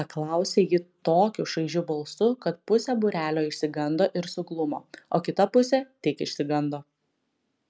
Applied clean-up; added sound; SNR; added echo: none; none; none; none.